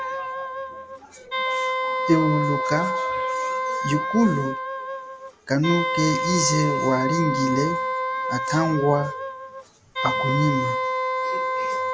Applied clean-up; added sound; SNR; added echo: none; Wind instrument, woodwind instrument; 1 dB; none.